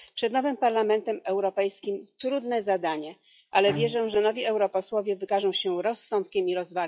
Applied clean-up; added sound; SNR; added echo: classical method log-MMSE.